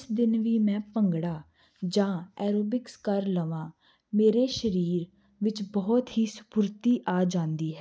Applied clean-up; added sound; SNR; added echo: none; none; none; none.